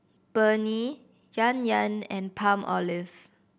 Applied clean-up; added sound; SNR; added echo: none; none; none; none.